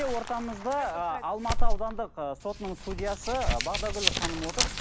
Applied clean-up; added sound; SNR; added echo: none; Crumpling, crinkling; -4 dB; none.